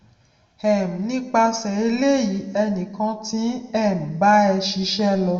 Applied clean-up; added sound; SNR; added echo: none; none; none; reverberation time 1.4 s.